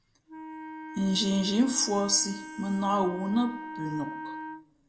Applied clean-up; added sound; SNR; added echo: none; Wind instrument, woodwind instrument; 12 dB; reverberation time 0.9 s.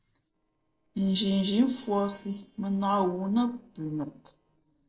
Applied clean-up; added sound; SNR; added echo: neural separator model SepFormer DNS4.